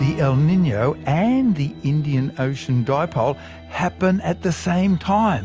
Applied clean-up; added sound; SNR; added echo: none; Acoustic guitar / Strum; 20 dB; none.